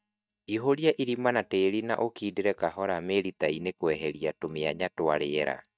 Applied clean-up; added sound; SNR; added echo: neural mask model DeepFilterNet 3.